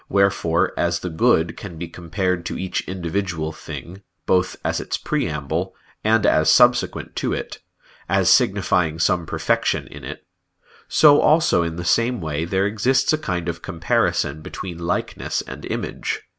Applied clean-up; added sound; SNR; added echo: none; none; none; none.